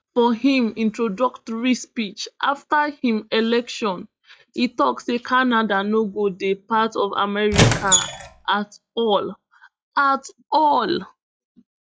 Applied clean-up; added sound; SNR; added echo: classical method log-MMSE.